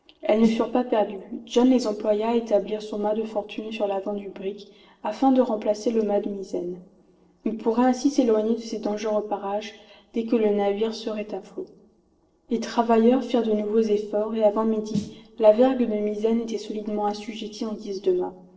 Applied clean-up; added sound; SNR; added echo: neural separator model SepFormer DNS4.